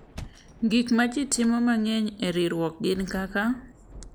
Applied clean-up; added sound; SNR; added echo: none; Thunder / Rain + Thump, thud; 20 dB; none.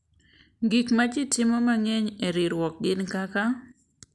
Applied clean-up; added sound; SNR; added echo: none; none; none; none.